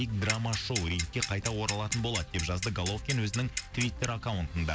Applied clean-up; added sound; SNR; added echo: none; Clock; 6 dB; none.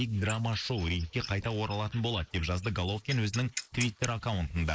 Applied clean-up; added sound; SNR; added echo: neural mask model Resemble Enhance denoiser.